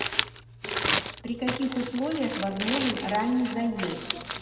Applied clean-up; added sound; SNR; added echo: none; Crumpling, crinkling; 3 dB; reverberation time 2.1 s.